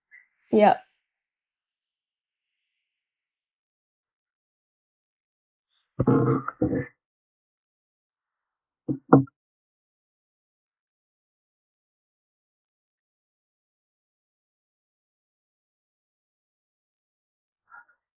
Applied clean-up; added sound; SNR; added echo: neural mask model Resemble Enhance denoiser.